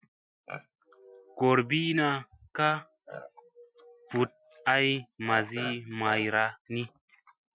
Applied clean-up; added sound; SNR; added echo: classical method Wiener filter.